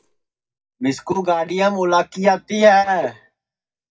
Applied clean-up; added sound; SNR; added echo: neural mask model DeepFilterNet 3.